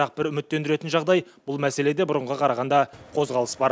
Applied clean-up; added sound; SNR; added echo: none; none; none; none.